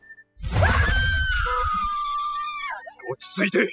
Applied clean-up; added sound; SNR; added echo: classical method spectral subtraction.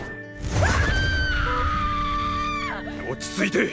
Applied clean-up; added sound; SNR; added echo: none; Vehicle horn, car horn, honking + Wind instrument, woodwind instrument; 14 dB; none.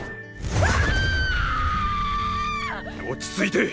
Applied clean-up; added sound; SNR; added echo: none; none; none; none.